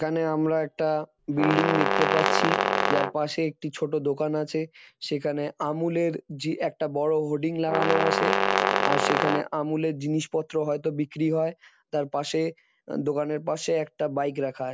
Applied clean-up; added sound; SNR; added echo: none; Brass instrument; -3 dB; none.